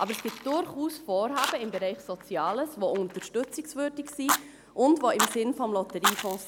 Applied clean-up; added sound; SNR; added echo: none; Fire; 6 dB; none.